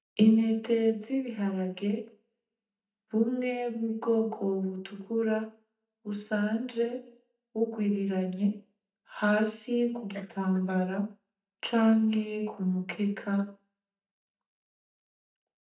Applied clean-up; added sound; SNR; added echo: neural mask model DeepFilterNet 3.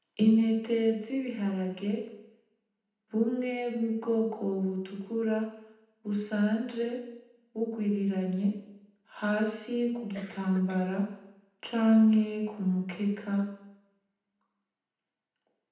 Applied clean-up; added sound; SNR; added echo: none; Cough; 18 dB; reverberation time 0.8 s.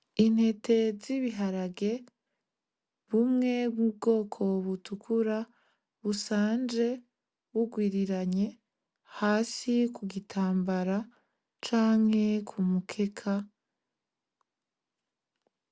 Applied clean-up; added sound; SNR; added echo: none; none; none; none.